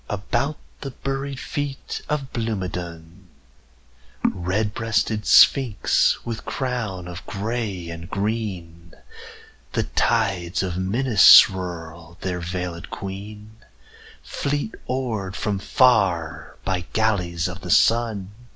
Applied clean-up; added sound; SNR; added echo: none; none; none; none.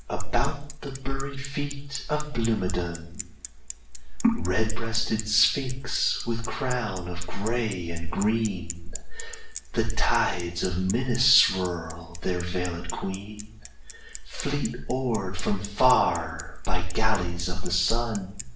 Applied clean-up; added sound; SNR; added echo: none; Bicycle; 20 dB; reverberation time 0.5 s.